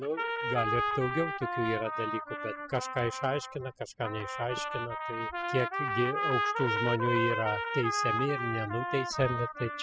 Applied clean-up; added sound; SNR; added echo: classical method spectral subtraction.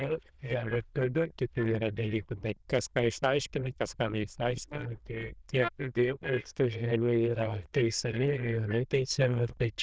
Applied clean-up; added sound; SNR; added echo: neural diffusion model UNIVERSE++.